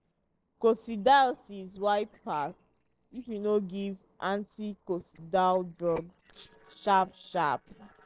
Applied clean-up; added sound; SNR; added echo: neural separator model SepFormer DNS4.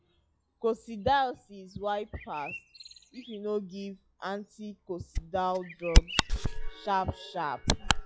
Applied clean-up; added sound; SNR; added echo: classical method log-MMSE.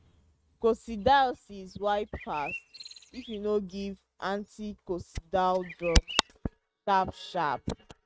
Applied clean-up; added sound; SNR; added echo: neural mask model RNNoise.